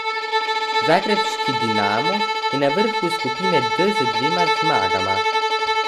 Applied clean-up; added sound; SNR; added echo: none; Bowed string instrument; -3 dB; none.